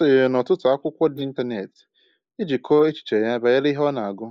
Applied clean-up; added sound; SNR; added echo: neural mask model Resemble Enhance denoiser.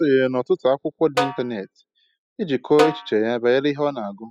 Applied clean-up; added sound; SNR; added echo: classical method spectral subtraction.